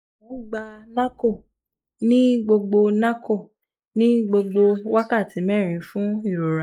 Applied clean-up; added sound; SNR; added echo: neural mask model Resemble Enhance denoiser.